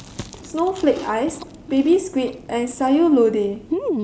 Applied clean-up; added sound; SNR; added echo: none; Chewing, mastication; 11 dB; none.